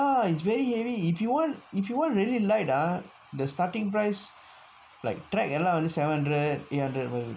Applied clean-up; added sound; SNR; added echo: none; none; none; none.